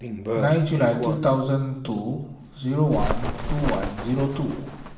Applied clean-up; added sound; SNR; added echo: none; Bird; 5 dB; reverberation time 0.8 s.